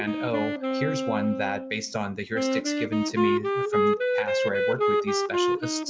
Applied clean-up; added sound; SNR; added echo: none; Wind instrument, woodwind instrument; -4 dB; none.